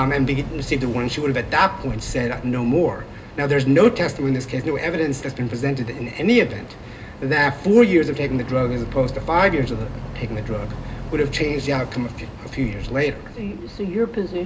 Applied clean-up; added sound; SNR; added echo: none; Boat, Water vehicle; 12 dB; reverberation time 0.2 s.